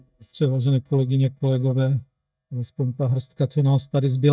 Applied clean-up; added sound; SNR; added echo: neural mask model DeepFilterNet 3.